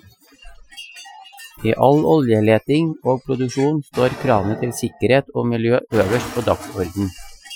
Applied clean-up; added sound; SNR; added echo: classical method Wiener filter.